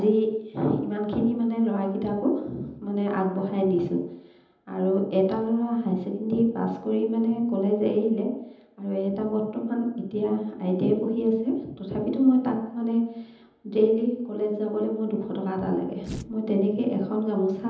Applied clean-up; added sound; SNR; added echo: none; Tearing; 15 dB; reverberation time 0.9 s.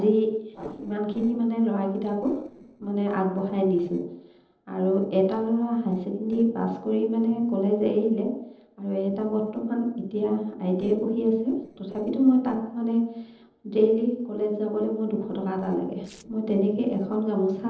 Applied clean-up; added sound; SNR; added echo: neural separator model SepFormer DNS4.